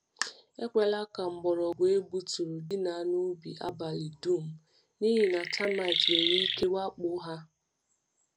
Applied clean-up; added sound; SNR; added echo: none; Chirp, tweet; -1 dB; none.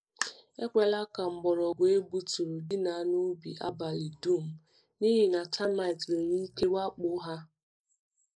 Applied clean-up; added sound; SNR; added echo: neural mask model Resemble Enhance denoiser.